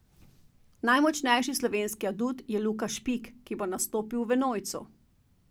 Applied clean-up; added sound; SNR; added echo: none; none; none; none.